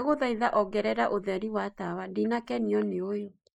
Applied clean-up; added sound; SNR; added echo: neural mask model Resemble Enhance denoiser.